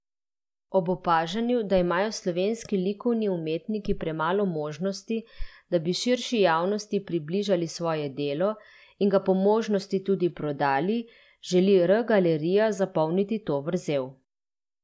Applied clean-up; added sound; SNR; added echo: none; none; none; none.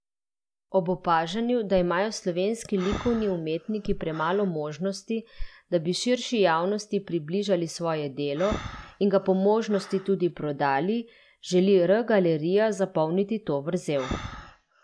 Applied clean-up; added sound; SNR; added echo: none; Breathing; 18 dB; none.